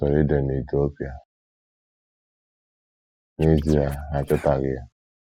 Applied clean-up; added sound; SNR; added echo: neural mask model Resemble Enhance denoiser.